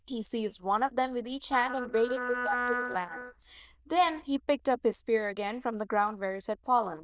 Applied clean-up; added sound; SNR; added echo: neural diffusion model UNIVERSE++.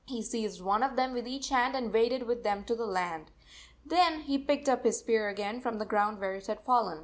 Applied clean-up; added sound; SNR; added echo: none; none; none; none.